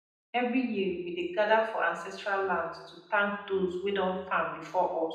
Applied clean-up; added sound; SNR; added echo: none; none; none; reverberation time 0.8 s.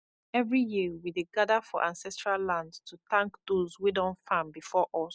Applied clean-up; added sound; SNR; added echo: none; none; none; none.